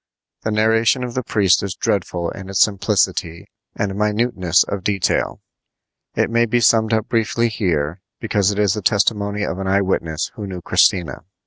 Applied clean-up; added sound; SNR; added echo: none; none; none; none.